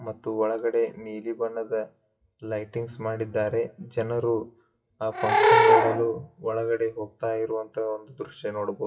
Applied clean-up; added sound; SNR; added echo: classical method WPE with log-MMSE.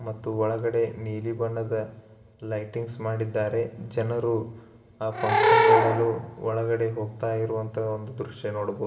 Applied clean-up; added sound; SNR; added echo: none; Animal / Brass instrument; -4 dB; reverberation time 1.0 s.